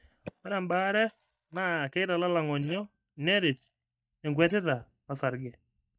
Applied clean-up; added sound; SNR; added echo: neural mask model DeepFilterNet 3.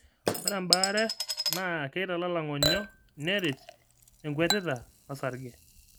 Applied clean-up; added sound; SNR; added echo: none; Chink, clink / Liquid; 2 dB; none.